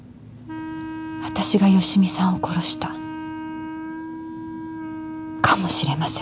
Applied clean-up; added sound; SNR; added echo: none; Wind instrument, woodwind instrument; 10 dB; none.